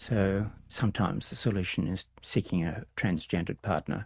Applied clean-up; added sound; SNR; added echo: neural mask model RNNoise.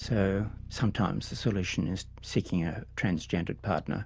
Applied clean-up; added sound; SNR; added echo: none; Bass guitar; 14 dB; none.